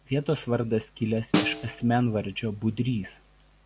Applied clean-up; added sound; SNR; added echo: none; Snare drum; 5 dB; none.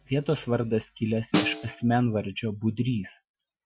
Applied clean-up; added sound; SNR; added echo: classical method Wiener filter.